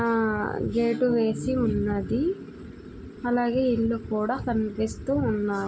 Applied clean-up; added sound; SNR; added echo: none; none; none; none.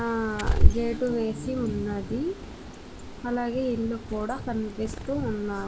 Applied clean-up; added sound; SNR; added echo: none; Bird; -2 dB; none.